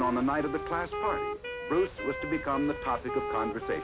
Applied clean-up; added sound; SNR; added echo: none; Wind instrument, woodwind instrument; 5 dB; none.